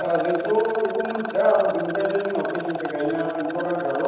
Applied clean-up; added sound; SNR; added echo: none; Rattle; 9 dB; reverberation time 1.1 s.